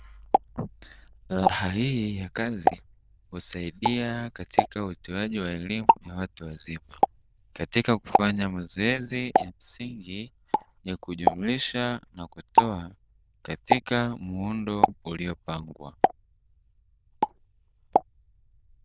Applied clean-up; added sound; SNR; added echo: neural diffusion model UNIVERSE++.